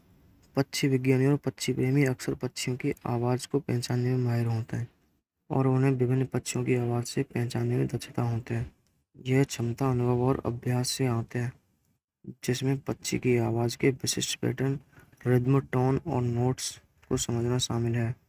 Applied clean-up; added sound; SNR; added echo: neural mask model RNNoise.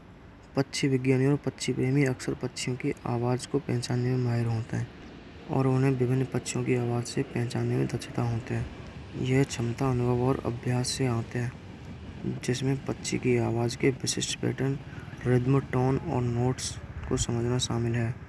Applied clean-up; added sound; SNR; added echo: none; Train; 17 dB; none.